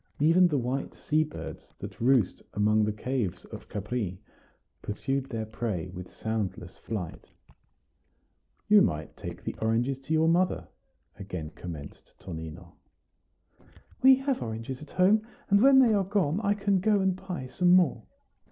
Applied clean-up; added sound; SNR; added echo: neural separator model SepFormer DNS4.